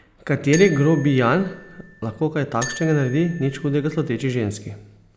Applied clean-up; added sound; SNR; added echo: none; Marimba, xylophone; 8 dB; none.